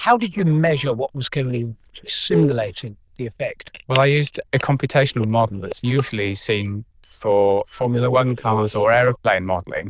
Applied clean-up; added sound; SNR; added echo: neural diffusion model UNIVERSE++.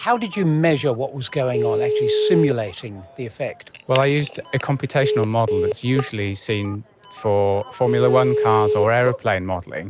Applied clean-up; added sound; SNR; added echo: none; Telephone; 4 dB; none.